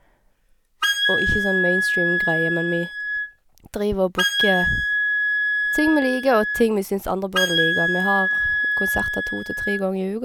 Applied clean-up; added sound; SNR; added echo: none; Wind instrument, woodwind instrument; -1 dB; none.